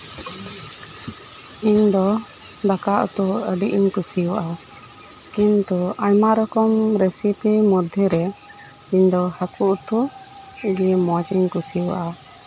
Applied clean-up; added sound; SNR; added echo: none; none; none; none.